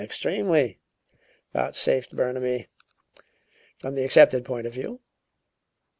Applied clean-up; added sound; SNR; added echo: none; none; none; none.